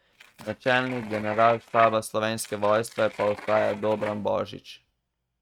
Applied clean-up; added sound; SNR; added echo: neural mask model RNNoise.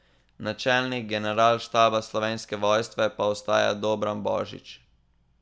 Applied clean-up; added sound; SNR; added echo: none; none; none; none.